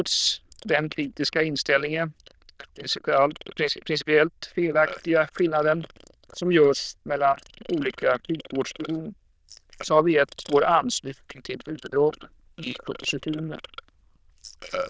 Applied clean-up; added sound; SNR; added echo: neural diffusion model UNIVERSE++.